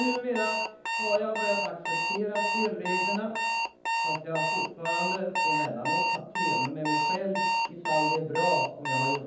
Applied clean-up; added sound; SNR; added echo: none; Alarm; -3 dB; reverberation time 1.3 s.